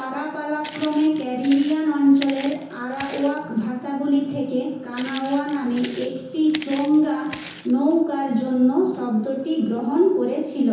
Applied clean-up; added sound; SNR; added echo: none; Walk, footsteps; 18 dB; reverberation time 1.0 s.